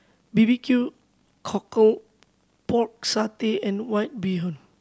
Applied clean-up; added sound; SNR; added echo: none; none; none; none.